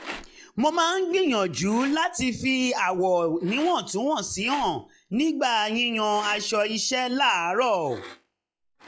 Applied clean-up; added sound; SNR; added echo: classical method log-MMSE.